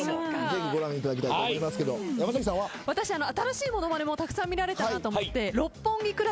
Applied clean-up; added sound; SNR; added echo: none; none; none; none.